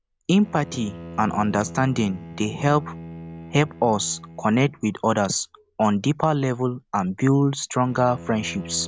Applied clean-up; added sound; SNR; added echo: none; Bowed string instrument; 17 dB; none.